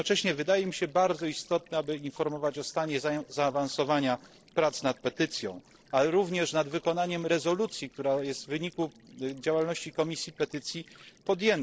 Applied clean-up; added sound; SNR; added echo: neural separator model SepFormer DNS4.